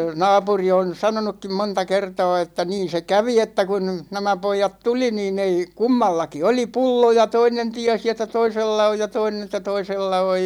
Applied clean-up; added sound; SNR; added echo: none; none; none; none.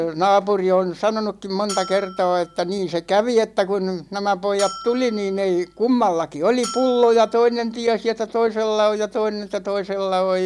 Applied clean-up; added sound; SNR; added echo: none; Bell; 17 dB; none.